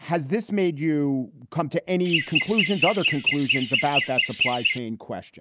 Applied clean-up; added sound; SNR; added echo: none; Chirp, tweet; -4 dB; none.